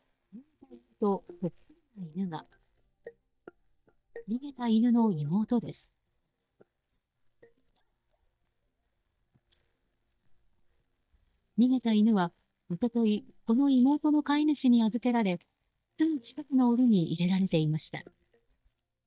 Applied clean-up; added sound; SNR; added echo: neural mask model DeepFilterNet 3.